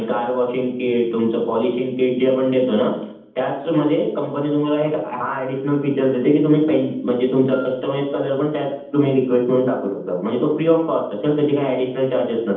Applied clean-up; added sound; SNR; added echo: neural separator model SepFormer DNS4.